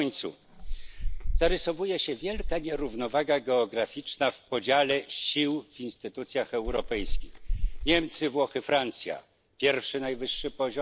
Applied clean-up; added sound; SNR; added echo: none; Chewing, mastication; 4 dB; none.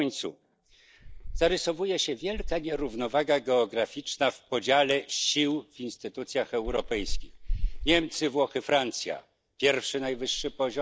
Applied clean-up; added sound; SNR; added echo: neural mask model DeepFilterNet 3.